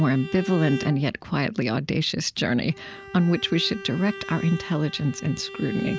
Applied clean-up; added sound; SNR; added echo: none; Bowed string instrument; 14 dB; none.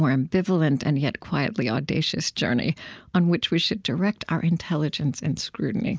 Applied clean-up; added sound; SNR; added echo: none; none; none; none.